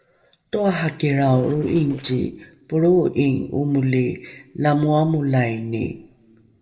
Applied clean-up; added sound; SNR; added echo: neural separator model SepFormer DNS4.